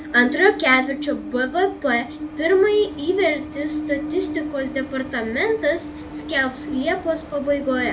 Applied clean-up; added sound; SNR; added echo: none; Train; 9 dB; reverberation time 0.3 s.